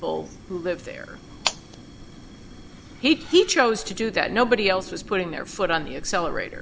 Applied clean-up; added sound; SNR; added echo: none; Fire; 19 dB; none.